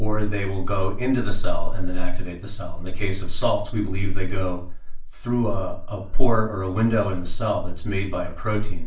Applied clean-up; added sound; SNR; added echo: none; none; none; reverberation time 0.3 s.